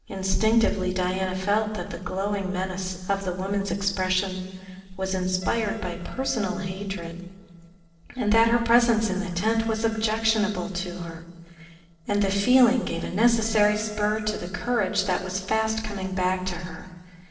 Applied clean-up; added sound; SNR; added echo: neural separator model SepFormer DNS4.